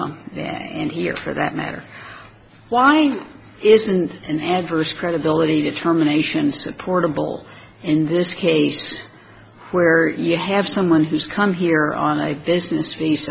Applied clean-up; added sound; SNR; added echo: none; none; none; none.